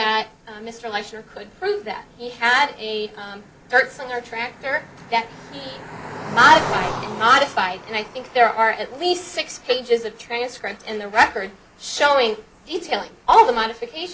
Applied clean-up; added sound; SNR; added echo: none; Cricket; 15 dB; reverberation time 0.3 s.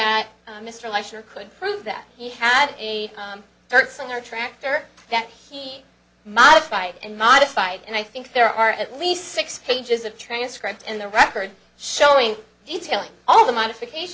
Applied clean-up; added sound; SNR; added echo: none; none; none; none.